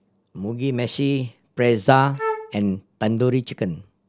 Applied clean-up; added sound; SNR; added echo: none; Wind instrument, woodwind instrument; 7 dB; none.